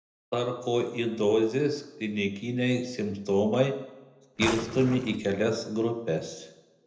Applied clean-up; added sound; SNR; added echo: none; Drawer open or close; 8 dB; reverberation time 0.7 s.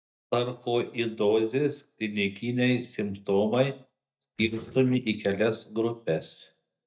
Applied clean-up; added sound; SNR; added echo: neural mask model DeepFilterNet 3.